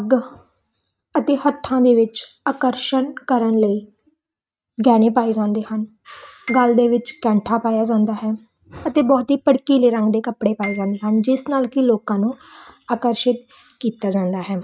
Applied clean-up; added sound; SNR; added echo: neural mask model RNNoise.